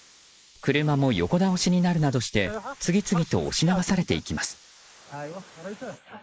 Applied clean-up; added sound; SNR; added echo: neural mask model Resemble Enhance denoiser.